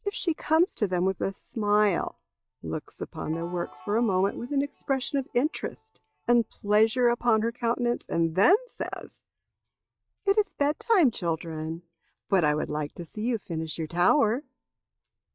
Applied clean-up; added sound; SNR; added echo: classical method log-MMSE.